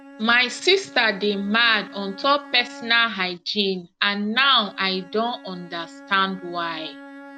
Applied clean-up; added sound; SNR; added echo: none; Bowed string instrument; 20 dB; none.